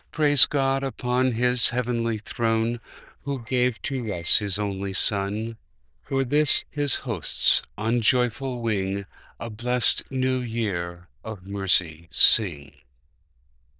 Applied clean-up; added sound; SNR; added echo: neural diffusion model UNIVERSE++.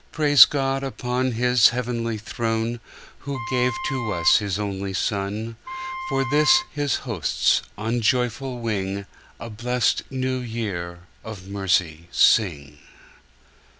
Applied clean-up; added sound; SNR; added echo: none; Wind instrument, woodwind instrument; 7 dB; none.